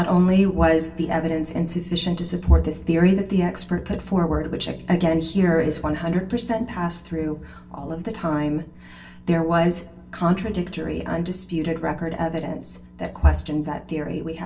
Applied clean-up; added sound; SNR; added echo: none; none; none; reverberation time 0.3 s.